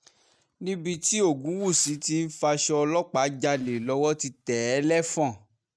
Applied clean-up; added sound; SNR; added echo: neural mask model RNNoise.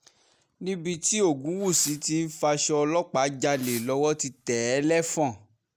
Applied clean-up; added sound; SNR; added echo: none; Fireworks; 17 dB; none.